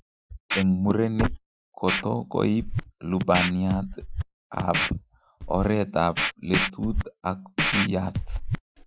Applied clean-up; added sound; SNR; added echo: classical method Wiener filter.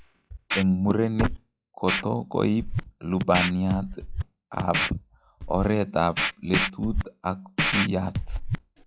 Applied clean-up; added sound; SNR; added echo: classical method log-MMSE.